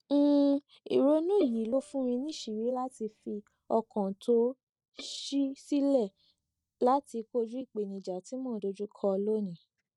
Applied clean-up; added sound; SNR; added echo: neural mask model DeepFilterNet 3.